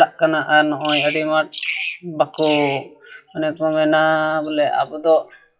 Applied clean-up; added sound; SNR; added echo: classical method WPE with log-MMSE.